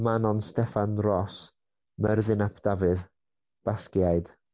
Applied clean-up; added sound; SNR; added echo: none; none; none; none.